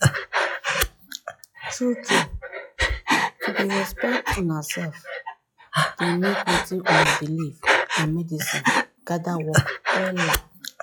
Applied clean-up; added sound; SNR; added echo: classical method log-MMSE.